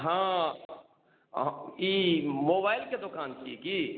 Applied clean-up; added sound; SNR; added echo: none; none; none; none.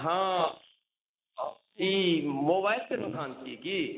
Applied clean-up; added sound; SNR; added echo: neural mask model Resemble Enhance denoiser.